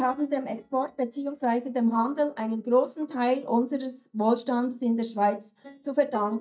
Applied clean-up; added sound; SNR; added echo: neural mask model DeepFilterNet 3.